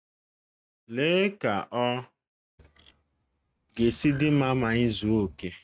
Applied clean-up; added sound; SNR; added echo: neural mask model RNNoise.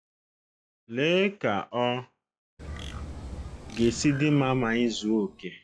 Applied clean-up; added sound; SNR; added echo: classical method log-MMSE.